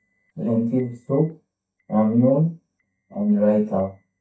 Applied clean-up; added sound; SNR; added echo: neural mask model DeepFilterNet 3.